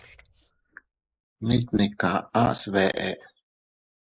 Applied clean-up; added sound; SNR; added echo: neural mask model Resemble Enhance denoiser.